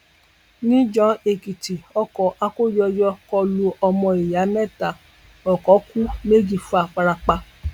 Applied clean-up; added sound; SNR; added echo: none; none; none; none.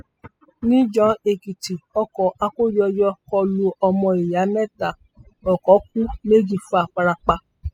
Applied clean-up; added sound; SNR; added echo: classical method spectral subtraction.